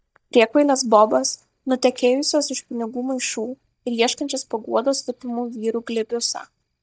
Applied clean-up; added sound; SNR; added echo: neural mask model DeepFilterNet 3.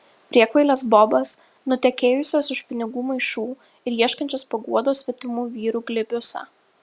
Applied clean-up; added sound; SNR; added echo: none; none; none; none.